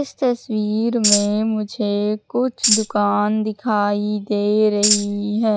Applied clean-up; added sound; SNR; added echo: none; Tambourine; 1 dB; none.